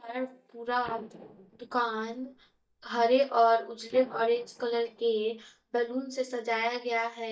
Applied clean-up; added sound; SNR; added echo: neural mask model DeepFilterNet 3.